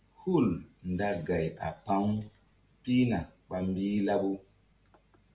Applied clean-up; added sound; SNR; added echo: none; none; none; none.